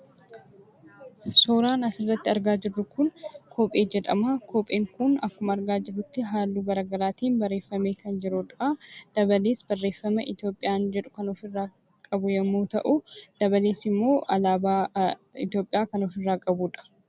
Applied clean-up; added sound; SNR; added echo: none; none; none; none.